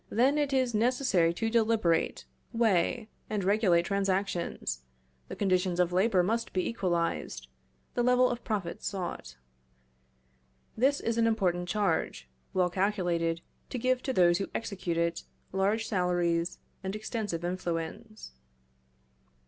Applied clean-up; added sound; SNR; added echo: none; none; none; none.